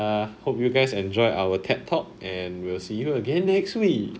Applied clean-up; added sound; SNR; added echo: none; none; none; none.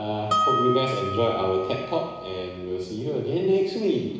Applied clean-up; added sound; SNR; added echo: none; Harp; 3 dB; reverberation time 1.0 s.